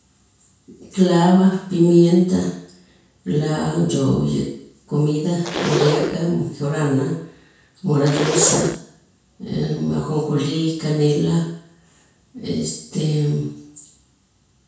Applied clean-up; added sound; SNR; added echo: none; Zipper (clothing); 6 dB; reverberation time 0.6 s.